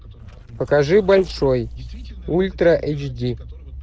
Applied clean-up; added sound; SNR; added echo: neural separator model SepFormer DNS4.